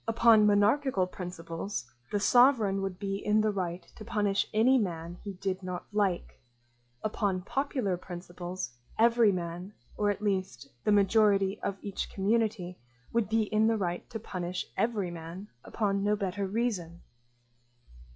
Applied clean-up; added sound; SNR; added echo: classical method log-MMSE.